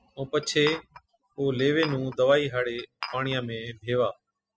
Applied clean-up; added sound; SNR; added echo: classical method spectral subtraction.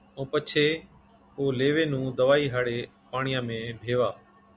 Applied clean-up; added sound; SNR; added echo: none; none; none; none.